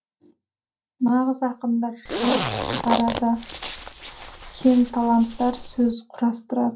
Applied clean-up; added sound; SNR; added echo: none; Zipper (clothing); 5 dB; reverberation time 0.3 s.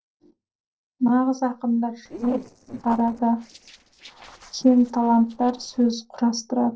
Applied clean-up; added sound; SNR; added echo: neural separator model SepFormer DNS4.